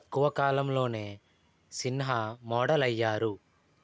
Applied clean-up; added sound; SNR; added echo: none; none; none; none.